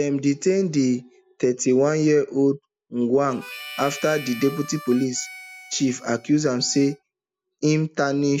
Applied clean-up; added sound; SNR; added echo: none; Harmonica; 17 dB; none.